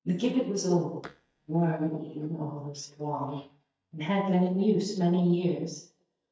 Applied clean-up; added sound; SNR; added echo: neural mask model DeepFilterNet 3.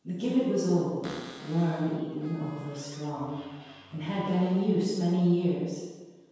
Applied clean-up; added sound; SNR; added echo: none; Cupboard open or close; 19 dB; reverberation time 1.2 s.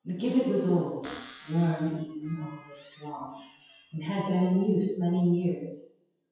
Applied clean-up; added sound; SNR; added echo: classical method WPE with log-MMSE.